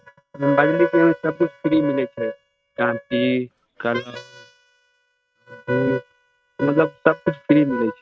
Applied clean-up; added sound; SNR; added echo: neural mask model RNNoise.